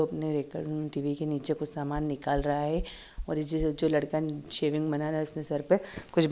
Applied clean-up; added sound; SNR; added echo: none; Knock; 15 dB; none.